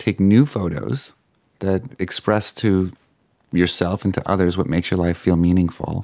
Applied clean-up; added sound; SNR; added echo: none; none; none; none.